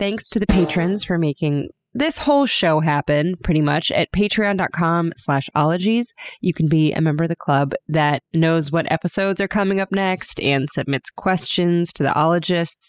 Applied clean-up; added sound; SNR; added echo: classical method spectral subtraction.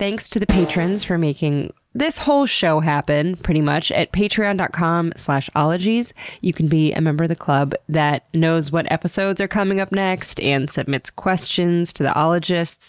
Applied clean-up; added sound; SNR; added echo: none; Snare drum; 6 dB; none.